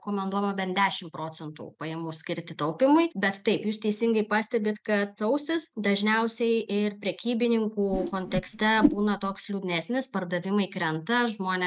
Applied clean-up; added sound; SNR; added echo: neural mask model RNNoise.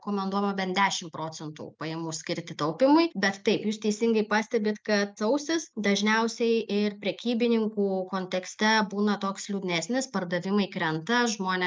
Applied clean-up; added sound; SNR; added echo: none; none; none; none.